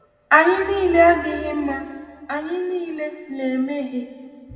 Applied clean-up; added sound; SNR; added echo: none; none; none; reverberation time 1.9 s.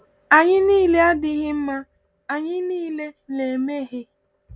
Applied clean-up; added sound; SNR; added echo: none; none; none; none.